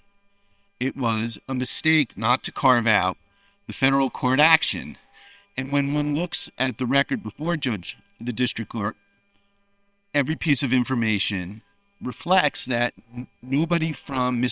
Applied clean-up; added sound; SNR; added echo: neural separator model SepFormer WHAM!.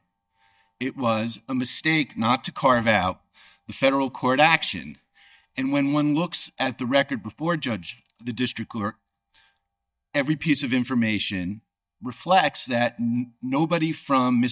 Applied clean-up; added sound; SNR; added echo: neural mask model DeepFilterNet 3.